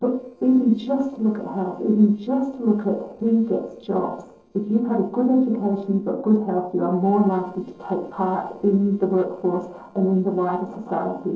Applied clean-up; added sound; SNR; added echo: neural separator model SepFormer DNS4.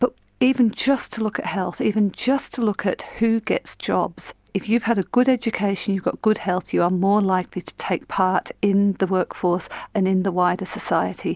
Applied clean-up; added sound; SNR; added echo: none; none; none; none.